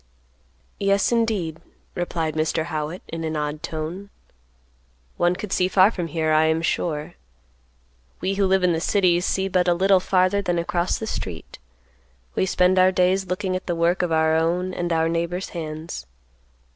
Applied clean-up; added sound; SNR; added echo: none; none; none; none.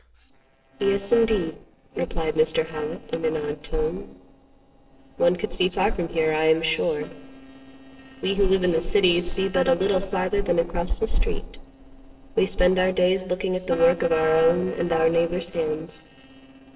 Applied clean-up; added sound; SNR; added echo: neural separator model SepFormer DNS4.